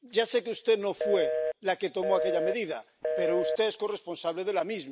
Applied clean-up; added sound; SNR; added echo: none; Telephone; 1 dB; none.